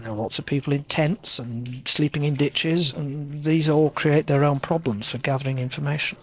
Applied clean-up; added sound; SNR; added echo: neural separator model SepFormer DNS4.